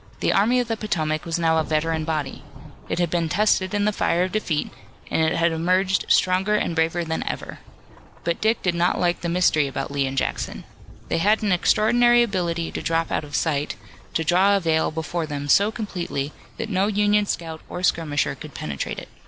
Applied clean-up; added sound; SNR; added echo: none; Rain / Thunderstorm; 19 dB; none.